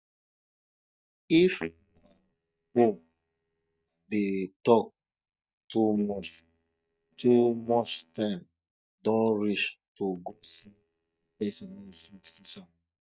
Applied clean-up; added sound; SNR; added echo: neural mask model DeepFilterNet 3.